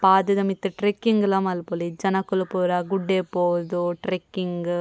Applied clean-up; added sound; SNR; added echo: none; none; none; none.